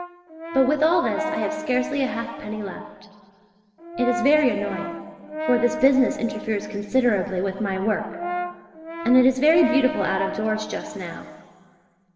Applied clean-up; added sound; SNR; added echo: none; Brass instrument; 10 dB; reverberation time 2.1 s.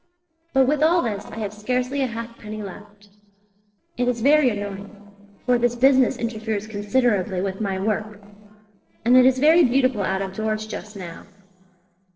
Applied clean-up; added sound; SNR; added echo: neural separator model SepFormer DNS4.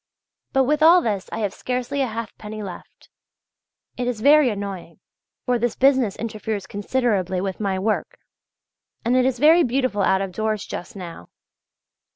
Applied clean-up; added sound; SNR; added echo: none; none; none; none.